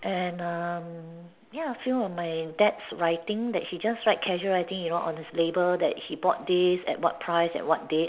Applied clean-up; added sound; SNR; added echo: none; none; none; none.